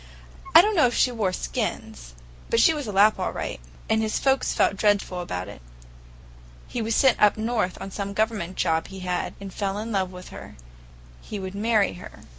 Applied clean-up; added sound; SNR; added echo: none; none; none; none.